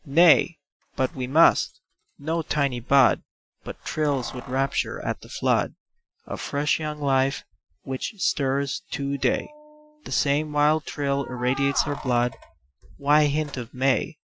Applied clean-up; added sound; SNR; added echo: classical method Wiener filter.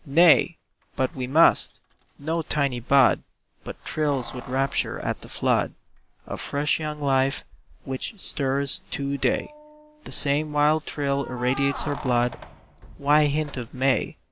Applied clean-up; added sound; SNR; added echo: none; Keys jangling; 19 dB; none.